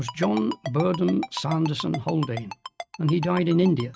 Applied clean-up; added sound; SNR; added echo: neural mask model RNNoise.